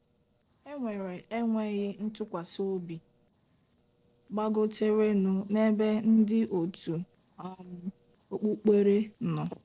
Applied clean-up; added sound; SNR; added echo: neural separator model SepFormer DNS4.